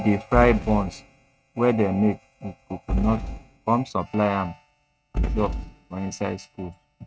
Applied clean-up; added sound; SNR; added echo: neural mask model RNNoise.